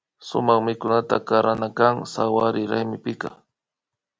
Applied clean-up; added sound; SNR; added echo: none; none; none; none.